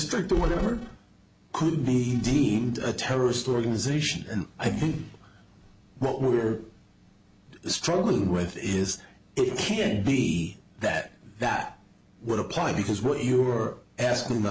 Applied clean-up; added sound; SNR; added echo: none; none; none; none.